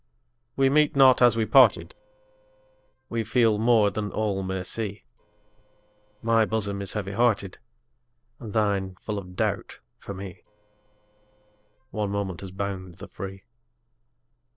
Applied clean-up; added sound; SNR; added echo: neural separator model SepFormer DNS4.